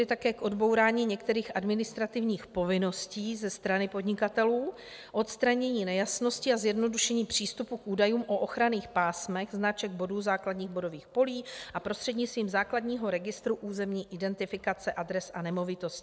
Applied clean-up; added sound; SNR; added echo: none; none; none; none.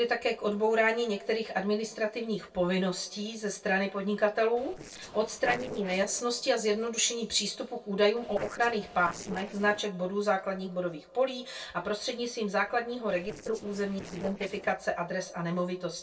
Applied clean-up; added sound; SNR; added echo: neural separator model SepFormer DNS4.